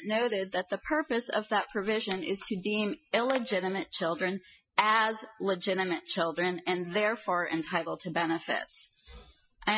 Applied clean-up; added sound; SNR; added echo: classical method Wiener filter.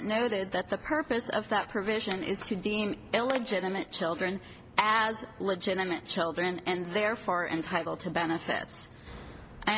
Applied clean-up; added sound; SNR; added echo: none; Splash, splatter; 19 dB; none.